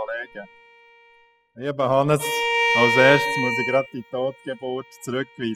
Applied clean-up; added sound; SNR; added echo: classical method spectral subtraction.